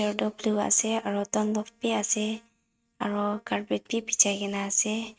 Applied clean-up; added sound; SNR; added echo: neural mask model RNNoise.